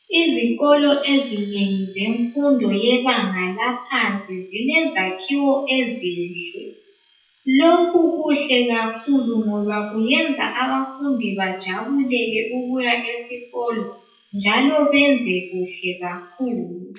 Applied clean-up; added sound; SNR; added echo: classical method WPE with log-MMSE.